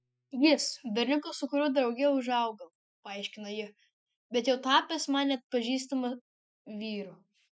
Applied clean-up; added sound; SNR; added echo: classical method Wiener filter.